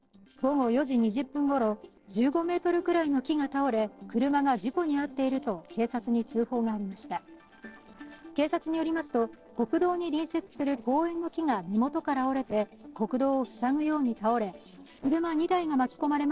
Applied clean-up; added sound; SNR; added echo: neural separator model SepFormer DNS4.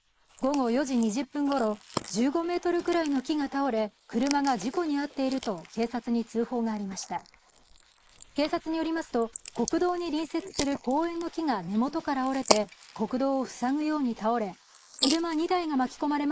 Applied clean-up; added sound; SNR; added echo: neural mask model Resemble Enhance denoiser.